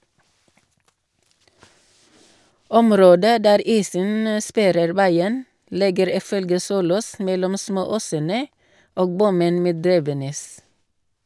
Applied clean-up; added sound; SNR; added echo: none; none; none; none.